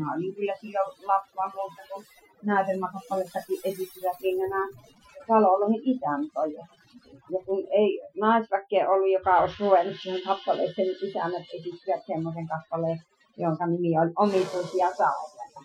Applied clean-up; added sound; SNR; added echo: classical method Wiener filter.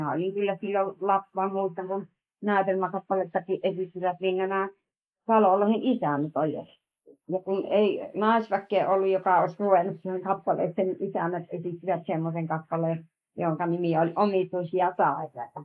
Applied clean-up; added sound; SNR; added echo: neural mask model Resemble Enhance denoiser.